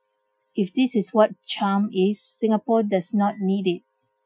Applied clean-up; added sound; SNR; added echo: classical method Wiener filter.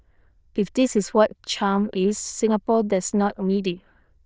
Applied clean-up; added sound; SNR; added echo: neural diffusion model UNIVERSE++.